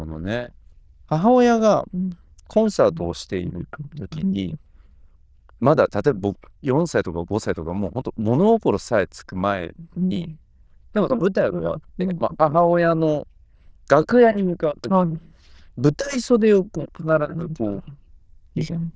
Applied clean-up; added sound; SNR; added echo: neural diffusion model UNIVERSE++.